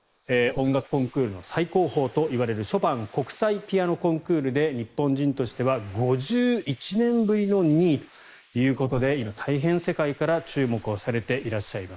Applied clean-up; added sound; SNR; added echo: neural mask model Resemble Enhance denoiser.